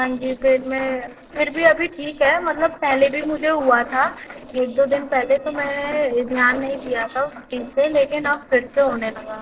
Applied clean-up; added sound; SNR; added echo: neural separator model SepFormer DNS4.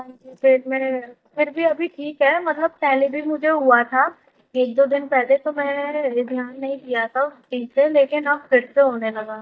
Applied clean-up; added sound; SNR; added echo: neural mask model DeepFilterNet 3.